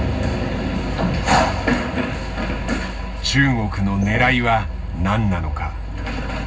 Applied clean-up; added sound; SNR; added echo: none; Growling; 7 dB; reverberation time 0.4 s.